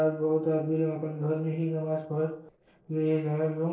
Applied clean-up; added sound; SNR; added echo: neural separator model SepFormer DNS4.